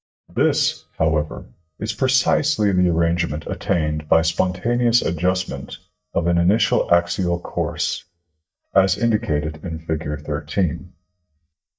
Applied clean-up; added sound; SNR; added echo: neural mask model DeepFilterNet 3.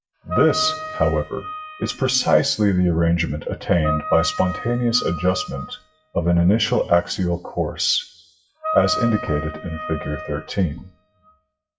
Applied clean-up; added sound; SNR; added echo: classical method WPE with log-MMSE.